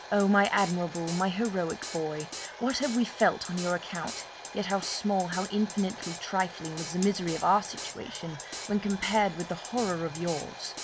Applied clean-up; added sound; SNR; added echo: none; Drum kit + Domestic sounds, home sounds; 12 dB; none.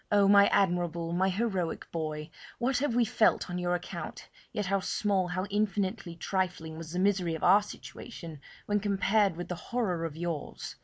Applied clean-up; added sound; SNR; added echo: none; none; none; none.